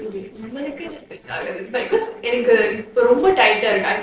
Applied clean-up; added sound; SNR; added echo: neural separator model SepFormer DNS4.